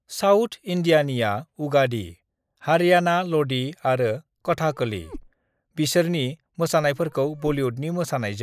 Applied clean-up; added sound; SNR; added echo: neural mask model Resemble Enhance denoiser.